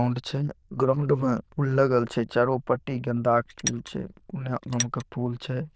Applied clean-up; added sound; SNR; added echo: neural diffusion model UNIVERSE++.